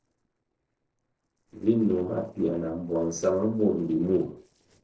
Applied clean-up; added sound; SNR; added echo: neural separator model SepFormer DNS4.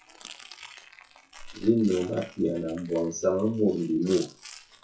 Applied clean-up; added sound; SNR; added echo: classical method WPE with log-MMSE.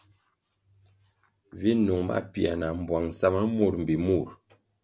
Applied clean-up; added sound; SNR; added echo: none; none; none; none.